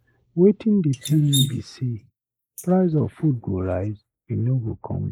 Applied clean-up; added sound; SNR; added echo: neural mask model Resemble Enhance denoiser.